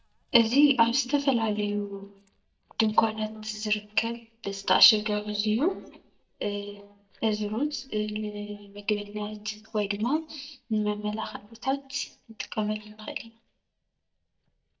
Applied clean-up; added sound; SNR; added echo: neural mask model DeepFilterNet 3.